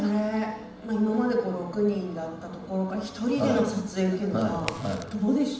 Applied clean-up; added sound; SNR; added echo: none; Crack; 14 dB; reverberation time 0.8 s.